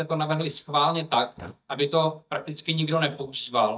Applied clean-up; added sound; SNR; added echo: neural mask model DeepFilterNet 3.